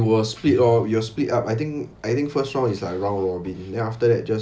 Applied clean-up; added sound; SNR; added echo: none; Bowed string instrument; 20 dB; none.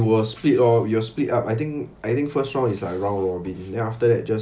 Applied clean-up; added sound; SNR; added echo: none; none; none; none.